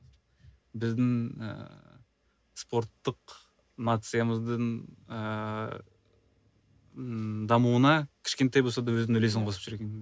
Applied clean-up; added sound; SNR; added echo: none; none; none; none.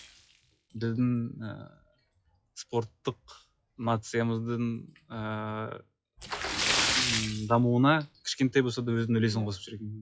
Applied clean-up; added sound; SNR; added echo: classical method log-MMSE.